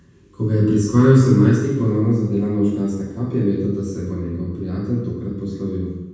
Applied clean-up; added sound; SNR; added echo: none; none; none; reverberation time 1.1 s.